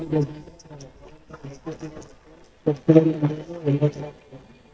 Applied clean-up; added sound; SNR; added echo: neural mask model DeepFilterNet 3.